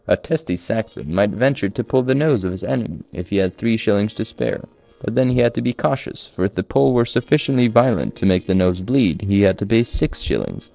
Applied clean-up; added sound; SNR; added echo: neural separator model SepFormer DNS4.